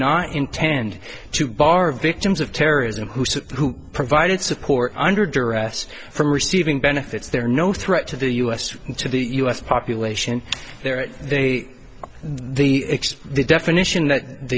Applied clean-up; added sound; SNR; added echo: none; none; none; none.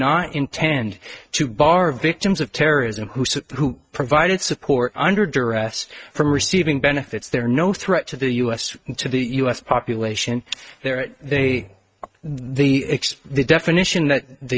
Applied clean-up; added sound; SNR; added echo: neural mask model RNNoise.